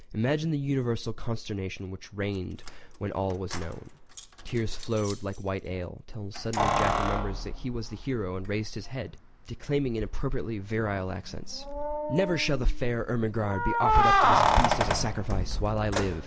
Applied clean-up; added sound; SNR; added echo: none; Keys jangling; 1 dB; none.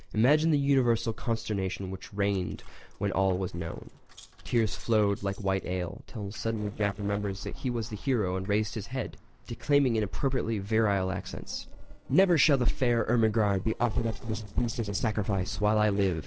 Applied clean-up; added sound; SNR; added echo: neural separator model SepFormer DNS4.